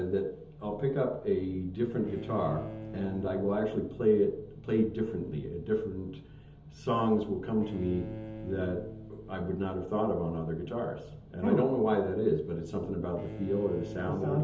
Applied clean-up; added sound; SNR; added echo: none; Bowed string instrument; 16 dB; reverberation time 1.2 s.